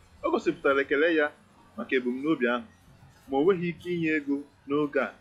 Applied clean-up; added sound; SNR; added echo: classical method log-MMSE.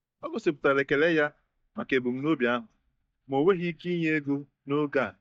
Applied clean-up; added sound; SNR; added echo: neural mask model DeepFilterNet 3.